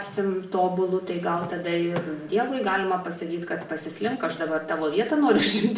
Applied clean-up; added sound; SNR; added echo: none; Door / Car; 20 dB; reverberation time 0.5 s.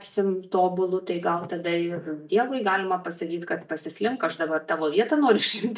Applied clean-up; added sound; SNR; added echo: neural mask model DeepFilterNet 3.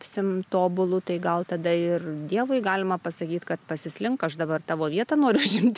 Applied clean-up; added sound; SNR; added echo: none; none; none; none.